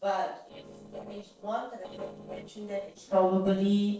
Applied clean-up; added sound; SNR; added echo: neural separator model SepFormer DNS4.